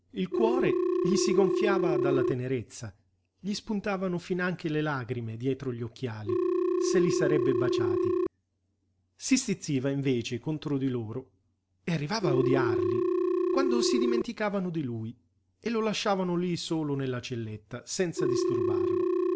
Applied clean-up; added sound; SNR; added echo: none; Telephone; 0 dB; none.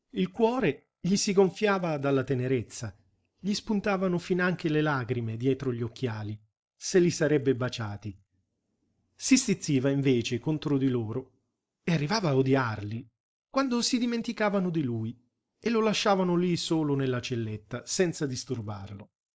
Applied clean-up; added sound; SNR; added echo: neural mask model Resemble Enhance denoiser.